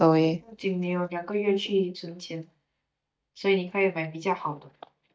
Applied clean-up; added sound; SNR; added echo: neural mask model DeepFilterNet 3.